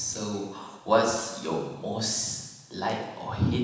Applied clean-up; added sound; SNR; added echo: none; none; none; reverberation time 1.1 s.